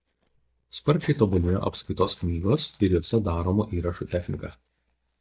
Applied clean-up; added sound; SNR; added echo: neural mask model DeepFilterNet 3.